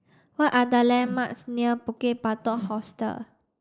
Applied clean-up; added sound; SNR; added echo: neural mask model Resemble Enhance denoiser.